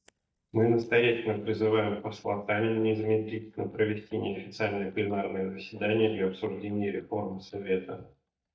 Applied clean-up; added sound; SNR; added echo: neural mask model DeepFilterNet 3.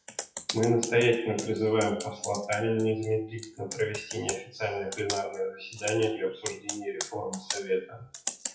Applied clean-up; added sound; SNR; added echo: classical method WPE with log-MMSE.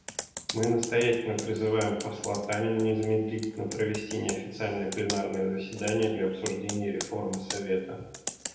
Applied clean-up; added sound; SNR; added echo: none; Computer keyboard; 11 dB; reverberation time 0.9 s.